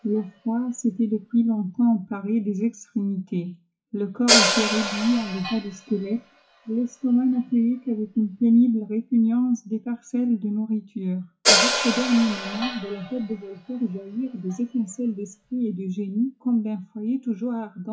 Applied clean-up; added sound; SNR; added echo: classical method WPE with log-MMSE.